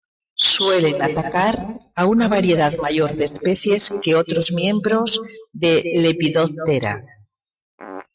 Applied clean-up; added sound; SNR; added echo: neural mask model RNNoise.